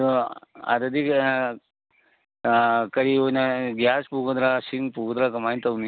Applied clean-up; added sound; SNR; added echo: none; none; none; none.